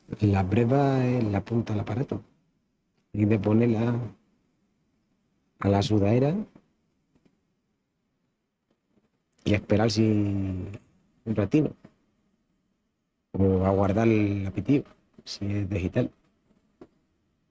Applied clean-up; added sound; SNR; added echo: neural mask model RNNoise.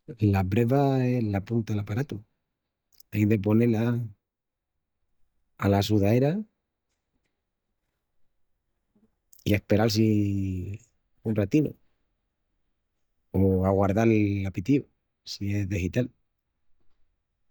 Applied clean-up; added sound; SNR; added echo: neural mask model DeepFilterNet 3.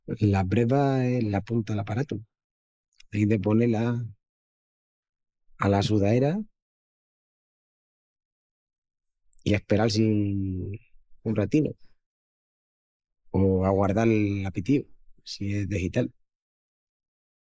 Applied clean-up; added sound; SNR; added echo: neural mask model Resemble Enhance denoiser.